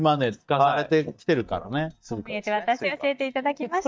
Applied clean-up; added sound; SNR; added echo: neural mask model DeepFilterNet 3.